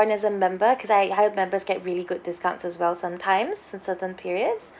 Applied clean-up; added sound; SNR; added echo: none; none; none; none.